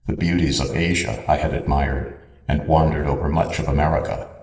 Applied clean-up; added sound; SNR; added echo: neural separator model SepFormer DNS4.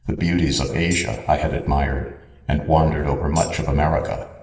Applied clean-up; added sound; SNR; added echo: none; Tambourine; 16 dB; reverberation time 1.6 s.